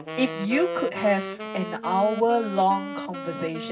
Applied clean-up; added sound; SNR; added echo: none; Wind instrument, woodwind instrument; 8 dB; reverberation time 0.4 s.